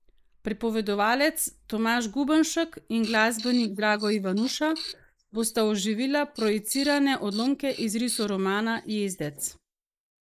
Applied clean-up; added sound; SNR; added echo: neural mask model Resemble Enhance denoiser.